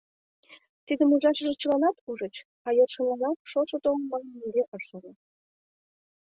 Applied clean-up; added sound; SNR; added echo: none; none; none; none.